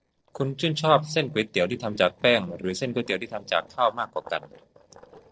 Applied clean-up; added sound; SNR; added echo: neural separator model SepFormer DNS4.